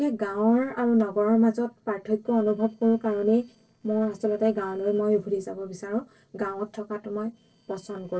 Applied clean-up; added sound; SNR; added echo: neural separator model SepFormer DNS4.